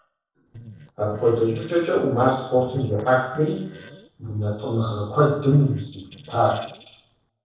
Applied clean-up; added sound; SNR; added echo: neural separator model SepFormer DNS4.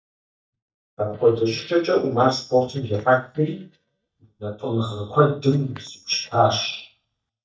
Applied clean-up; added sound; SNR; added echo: neural mask model DeepFilterNet 3.